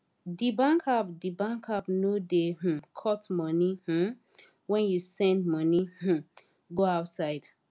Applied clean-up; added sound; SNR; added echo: none; none; none; none.